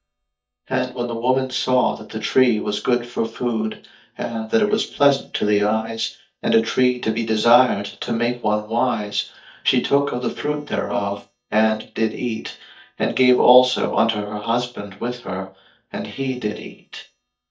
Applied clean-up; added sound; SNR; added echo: neural mask model DeepFilterNet 3.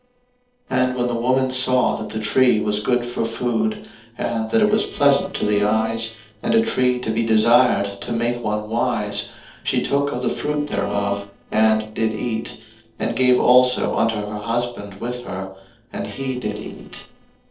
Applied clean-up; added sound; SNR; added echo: neural separator model SepFormer DNS4.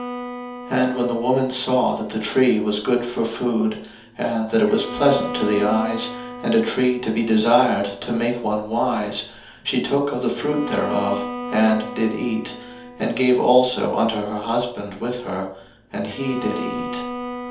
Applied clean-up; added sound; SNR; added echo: none; Bowed string instrument; 12 dB; reverberation time 0.6 s.